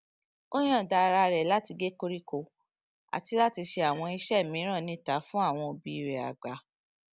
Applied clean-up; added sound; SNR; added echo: none; none; none; none.